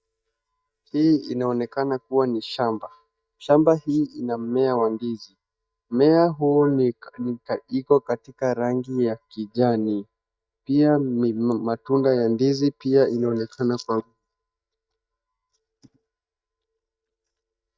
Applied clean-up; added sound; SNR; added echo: neural mask model DeepFilterNet 3.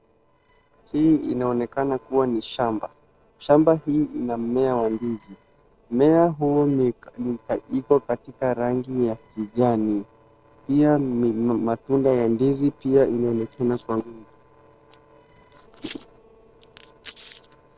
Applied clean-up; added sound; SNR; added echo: neural separator model SepFormer DNS4.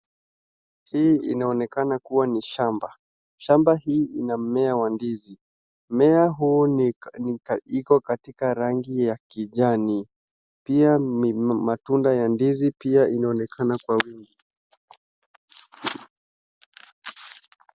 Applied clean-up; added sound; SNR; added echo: none; none; none; none.